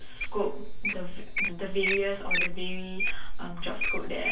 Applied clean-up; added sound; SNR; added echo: none; Wild animals; 6 dB; reverberation time 0.1 s.